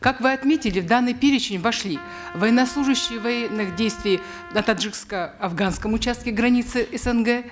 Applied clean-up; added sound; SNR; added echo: none; Trumpet; 17 dB; none.